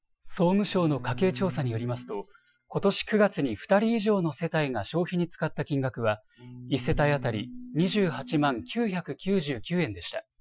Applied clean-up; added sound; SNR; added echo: classical method Wiener filter.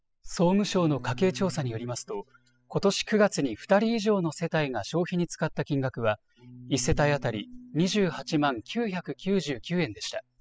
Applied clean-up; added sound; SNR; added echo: classical method spectral subtraction.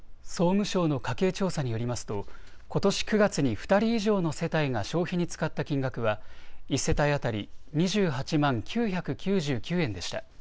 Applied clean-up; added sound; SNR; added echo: none; none; none; none.